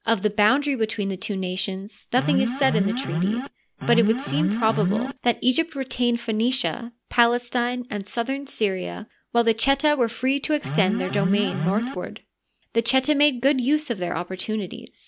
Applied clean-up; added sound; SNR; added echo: none; Alarm; 1 dB; none.